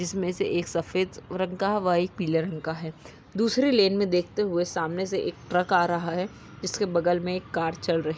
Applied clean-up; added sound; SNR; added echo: none; none; none; none.